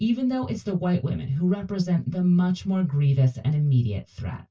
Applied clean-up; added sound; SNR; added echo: none; none; none; reverberation time 0.1 s.